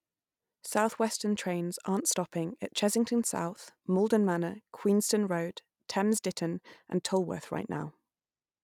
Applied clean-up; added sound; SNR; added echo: none; none; none; none.